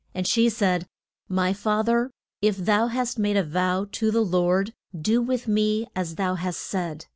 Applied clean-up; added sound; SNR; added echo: none; none; none; none.